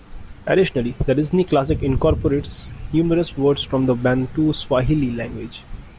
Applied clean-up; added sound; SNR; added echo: none; Thunder; 13 dB; none.